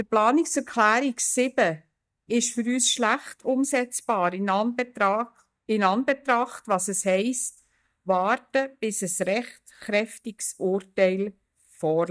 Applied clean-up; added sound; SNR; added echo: neural mask model DeepFilterNet 3.